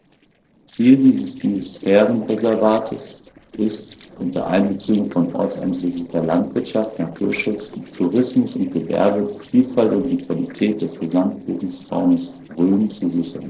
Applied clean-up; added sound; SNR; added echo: neural separator model SepFormer DNS4.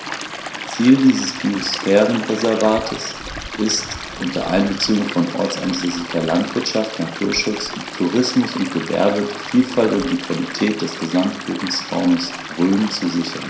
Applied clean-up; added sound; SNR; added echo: none; Stream; 10 dB; reverberation time 0.5 s.